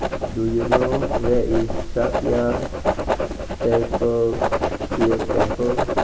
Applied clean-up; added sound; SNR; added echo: none; Writing; 0 dB; none.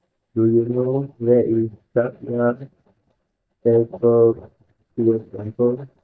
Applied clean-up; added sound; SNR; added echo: neural mask model DeepFilterNet 3.